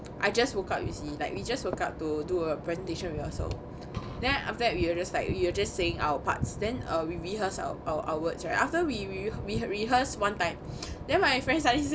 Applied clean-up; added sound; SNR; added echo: none; Engine / Boat, Water vehicle; 12 dB; none.